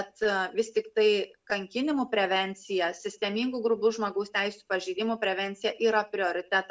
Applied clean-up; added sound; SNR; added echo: none; none; none; none.